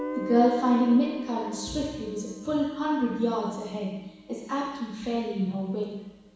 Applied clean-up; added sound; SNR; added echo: none; Guitar; 13 dB; reverberation time 1.1 s.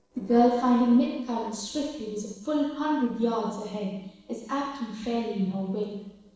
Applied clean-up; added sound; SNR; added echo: neural separator model SepFormer DNS4.